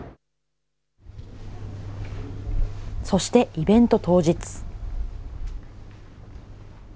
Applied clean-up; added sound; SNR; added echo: none; none; none; none.